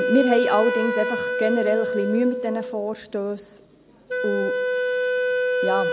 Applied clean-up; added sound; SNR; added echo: none; Wind instrument, woodwind instrument; 0 dB; none.